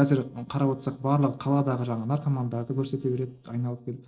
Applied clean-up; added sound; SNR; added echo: neural separator model SepFormer DNS4.